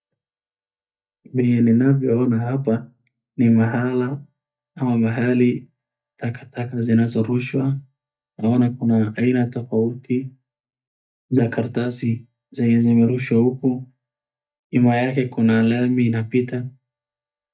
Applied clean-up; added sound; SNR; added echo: neural mask model DeepFilterNet 3.